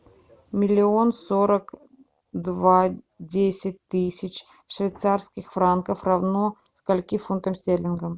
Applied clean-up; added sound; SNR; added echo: none; none; none; none.